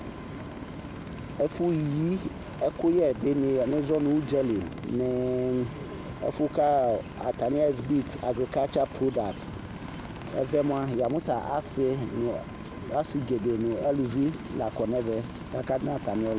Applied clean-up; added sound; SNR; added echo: none; Aircraft; 15 dB; none.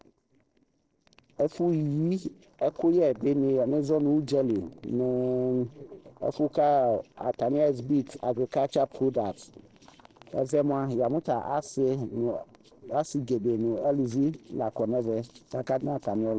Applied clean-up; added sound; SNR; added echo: neural separator model SepFormer DNS4.